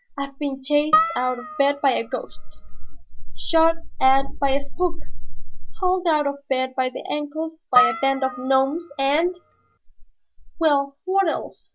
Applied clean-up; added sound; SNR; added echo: none; Harp; 5 dB; none.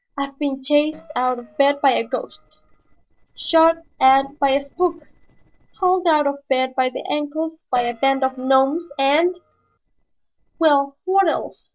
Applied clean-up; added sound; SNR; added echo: neural separator model SepFormer DNS4.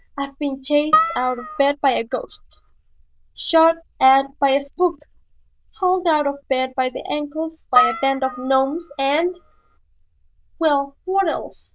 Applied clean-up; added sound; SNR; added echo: neural diffusion model UNIVERSE++.